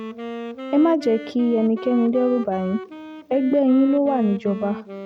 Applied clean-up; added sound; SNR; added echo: none; Wind instrument, woodwind instrument; 12 dB; none.